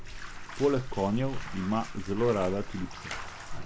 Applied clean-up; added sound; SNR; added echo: none; Bathtub (filling or washing); 5 dB; none.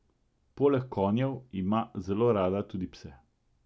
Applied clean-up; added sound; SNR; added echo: none; none; none; none.